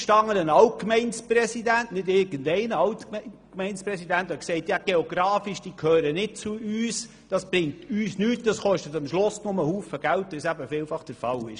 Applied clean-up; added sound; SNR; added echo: none; none; none; none.